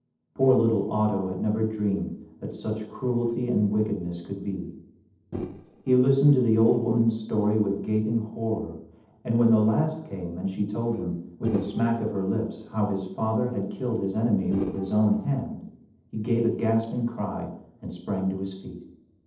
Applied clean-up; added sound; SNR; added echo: neural separator model SepFormer DNS4.